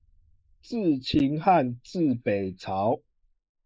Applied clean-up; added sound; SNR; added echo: neural mask model Resemble Enhance denoiser.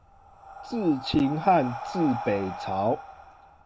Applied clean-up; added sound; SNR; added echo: none; Breathing; 11 dB; none.